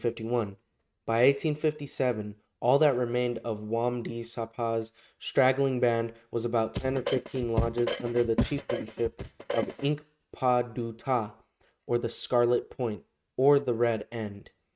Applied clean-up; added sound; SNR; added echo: neural mask model RNNoise.